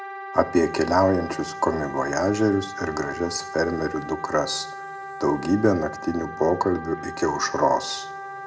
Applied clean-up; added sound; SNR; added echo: none; Wind instrument, woodwind instrument; 11 dB; reverberation time 1.3 s.